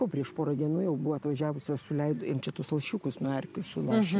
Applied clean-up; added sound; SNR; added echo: none; none; none; none.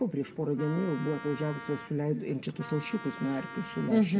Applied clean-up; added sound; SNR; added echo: none; Wind instrument, woodwind instrument; 15 dB; reverberation time 1.3 s.